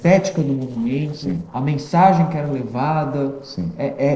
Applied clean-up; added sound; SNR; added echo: neural separator model SepFormer DNS4.